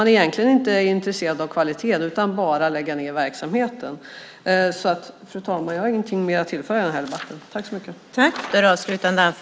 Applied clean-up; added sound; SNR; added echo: none; none; none; none.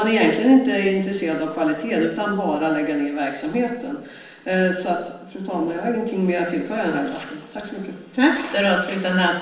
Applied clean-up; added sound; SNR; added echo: none; none; none; reverberation time 0.8 s.